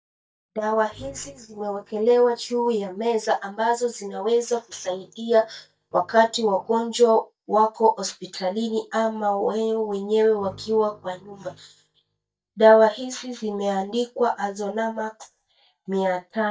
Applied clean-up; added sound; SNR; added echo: neural mask model DeepFilterNet 3.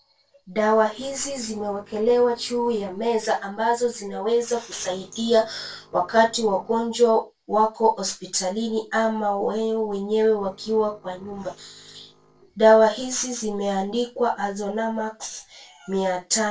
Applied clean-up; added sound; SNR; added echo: neural separator model SepFormer DNS4.